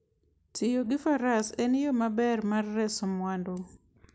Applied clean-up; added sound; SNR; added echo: none; none; none; none.